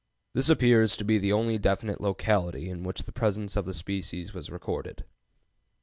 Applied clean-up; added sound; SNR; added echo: none; none; none; none.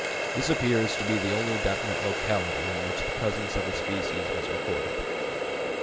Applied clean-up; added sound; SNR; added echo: none; Water tap, faucet; -1 dB; none.